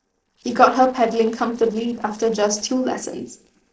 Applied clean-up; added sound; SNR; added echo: neural separator model SepFormer DNS4.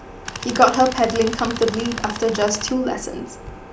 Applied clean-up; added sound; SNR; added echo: none; Tools; 10 dB; none.